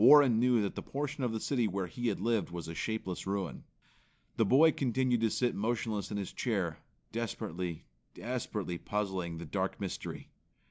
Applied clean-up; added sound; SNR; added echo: none; none; none; none.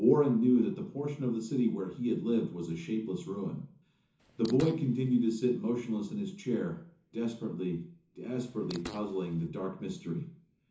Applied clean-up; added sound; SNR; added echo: none; Fart; 16 dB; reverberation time 0.6 s.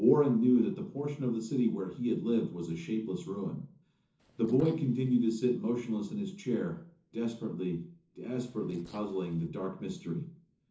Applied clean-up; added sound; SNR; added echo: neural separator model SepFormer DNS4.